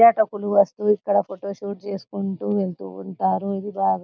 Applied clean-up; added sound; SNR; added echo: none; none; none; none.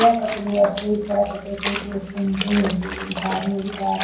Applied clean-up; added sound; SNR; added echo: none; Trickle, dribble / Splash, splatter; 7 dB; reverberation time 0.9 s.